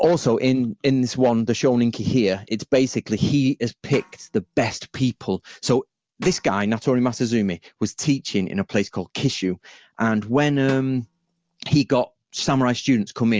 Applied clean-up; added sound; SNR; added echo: none; Drum; 20 dB; none.